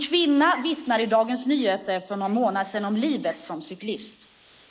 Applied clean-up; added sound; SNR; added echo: neural mask model Resemble Enhance denoiser.